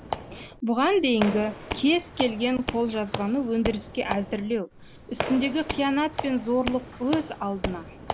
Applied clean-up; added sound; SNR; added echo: none; Squeak / Walk, footsteps; 9 dB; none.